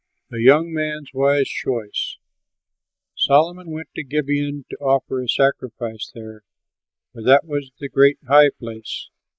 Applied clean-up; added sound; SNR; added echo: neural mask model Resemble Enhance denoiser.